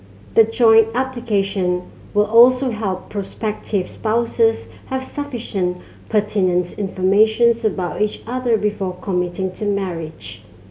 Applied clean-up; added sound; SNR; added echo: none; none; none; none.